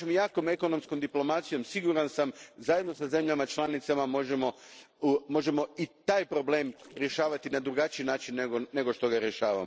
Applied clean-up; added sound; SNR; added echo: neural separator model SepFormer DNS4.